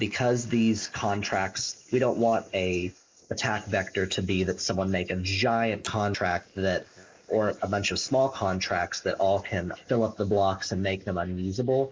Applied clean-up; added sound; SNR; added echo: neural mask model Resemble Enhance denoiser.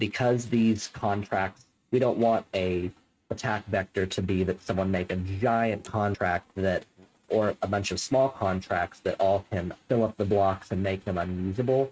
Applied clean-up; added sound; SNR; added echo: neural mask model RNNoise.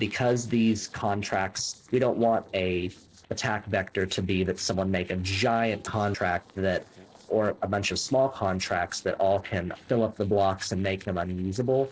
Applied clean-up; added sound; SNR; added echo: neural separator model SepFormer DNS4.